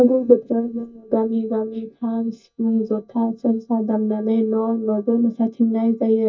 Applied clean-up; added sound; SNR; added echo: neural mask model DeepFilterNet 3.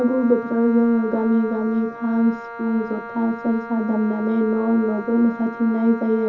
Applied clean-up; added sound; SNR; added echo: none; Wind instrument, woodwind instrument; 14 dB; reverberation time 0.4 s.